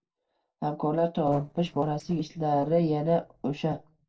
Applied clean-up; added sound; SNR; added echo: neural separator model SepFormer DNS4.